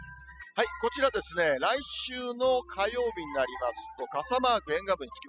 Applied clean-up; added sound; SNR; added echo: classical method spectral subtraction.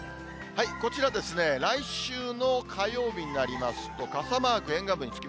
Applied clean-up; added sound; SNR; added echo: none; Chicken, rooster; 17 dB; none.